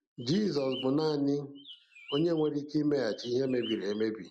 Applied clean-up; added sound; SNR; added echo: none; Bird; 17 dB; none.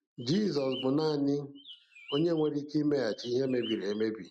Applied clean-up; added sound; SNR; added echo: neural mask model RNNoise.